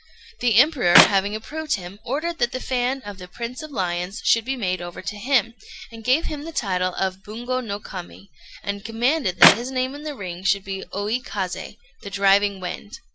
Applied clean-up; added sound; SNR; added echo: none; Clapping; -4 dB; none.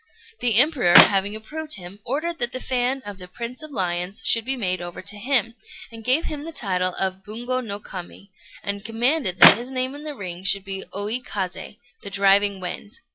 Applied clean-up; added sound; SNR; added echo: classical method log-MMSE.